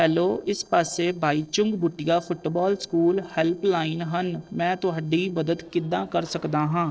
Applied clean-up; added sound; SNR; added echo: neural separator model SepFormer DNS4.